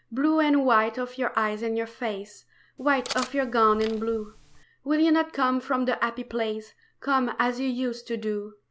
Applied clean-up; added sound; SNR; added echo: none; Cutlery, silverware; 14 dB; none.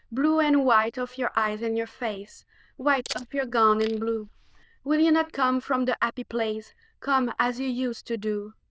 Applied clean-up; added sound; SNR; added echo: neural diffusion model UNIVERSE++.